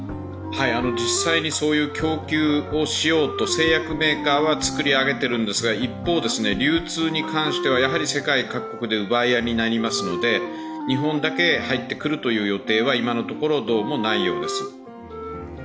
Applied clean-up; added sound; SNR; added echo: none; Wind instrument, woodwind instrument; 9 dB; none.